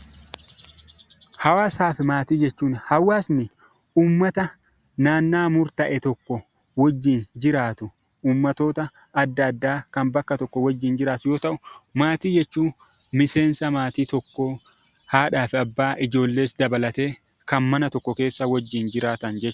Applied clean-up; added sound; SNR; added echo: none; none; none; none.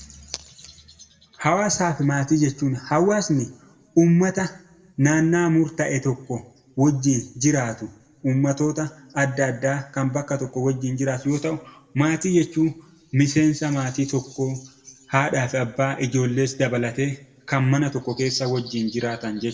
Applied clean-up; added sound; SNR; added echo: none; none; none; reverberation time 0.7 s.